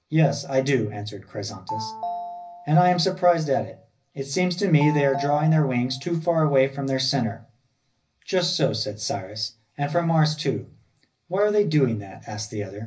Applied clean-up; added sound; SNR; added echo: none; Telephone; 12 dB; reverberation time 0.4 s.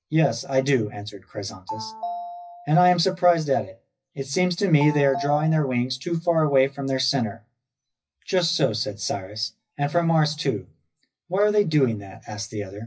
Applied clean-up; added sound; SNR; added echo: classical method WPE with log-MMSE.